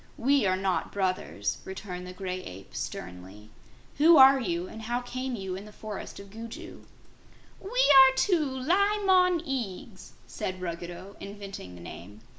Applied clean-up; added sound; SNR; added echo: none; none; none; none.